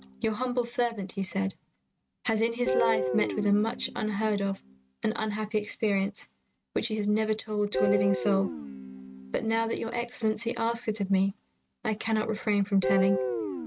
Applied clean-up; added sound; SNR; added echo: neural mask model RNNoise.